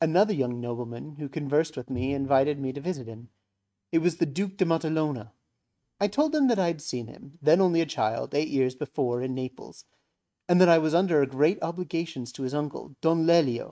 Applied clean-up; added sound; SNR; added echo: neural mask model RNNoise.